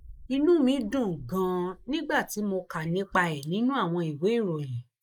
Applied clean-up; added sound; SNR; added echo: neural mask model Resemble Enhance denoiser.